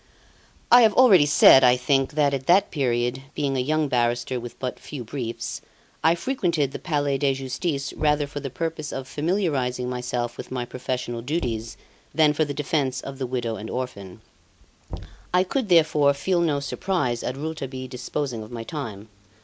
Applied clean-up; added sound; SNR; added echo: none; Knock; 17 dB; none.